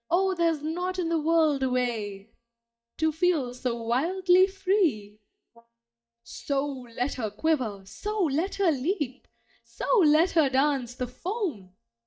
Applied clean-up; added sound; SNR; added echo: neural mask model DeepFilterNet 3.